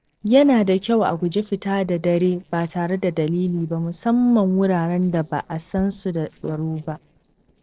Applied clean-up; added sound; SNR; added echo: neural separator model SepFormer DNS4.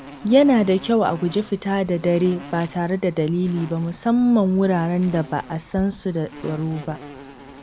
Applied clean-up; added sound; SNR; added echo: none; Insect; 19 dB; none.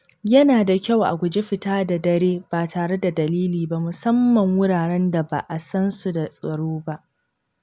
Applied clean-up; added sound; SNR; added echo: none; none; none; none.